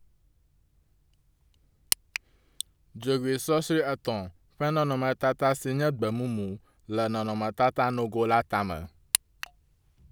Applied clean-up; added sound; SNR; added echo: none; none; none; none.